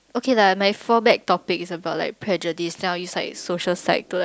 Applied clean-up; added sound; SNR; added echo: none; none; none; none.